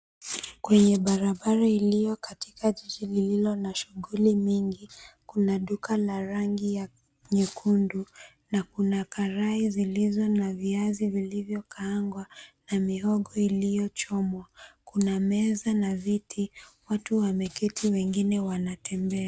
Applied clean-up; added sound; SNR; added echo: none; none; none; none.